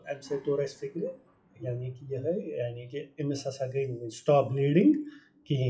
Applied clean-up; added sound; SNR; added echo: classical method WPE with log-MMSE.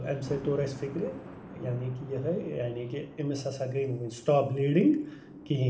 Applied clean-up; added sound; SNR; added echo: none; Thunder; 17 dB; reverberation time 1.9 s.